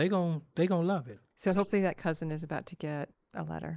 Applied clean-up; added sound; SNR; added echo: neural mask model Resemble Enhance denoiser.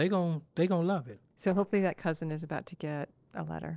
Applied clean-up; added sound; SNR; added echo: neural separator model SepFormer DNS4.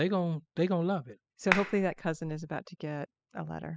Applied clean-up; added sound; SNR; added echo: classical method spectral subtraction.